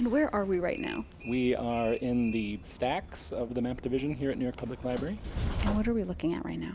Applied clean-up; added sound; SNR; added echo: none; Train; 9 dB; none.